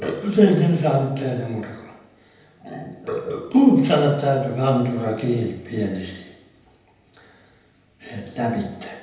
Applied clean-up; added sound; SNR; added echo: none; none; none; reverberation time 0.8 s.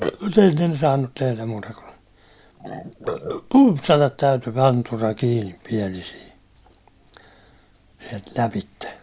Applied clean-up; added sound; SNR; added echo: none; none; none; none.